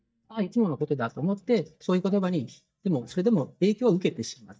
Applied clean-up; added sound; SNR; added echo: neural mask model DeepFilterNet 3.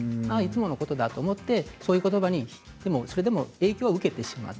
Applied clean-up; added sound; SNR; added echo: none; none; none; none.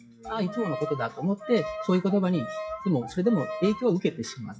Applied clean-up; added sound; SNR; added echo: classical method WPE with log-MMSE.